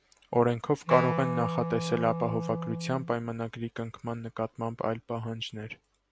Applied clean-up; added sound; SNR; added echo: none; Wind instrument, woodwind instrument; 4 dB; none.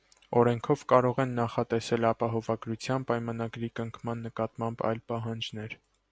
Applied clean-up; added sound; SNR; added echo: none; none; none; none.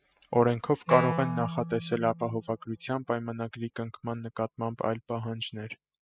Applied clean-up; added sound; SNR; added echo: classical method spectral subtraction.